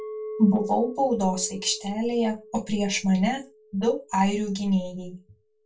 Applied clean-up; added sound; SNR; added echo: none; Chink, clink; 16 dB; reverberation time 0.2 s.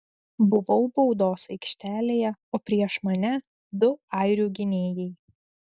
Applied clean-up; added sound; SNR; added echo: none; none; none; none.